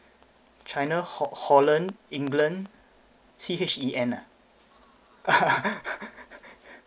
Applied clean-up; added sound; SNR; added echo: none; none; none; none.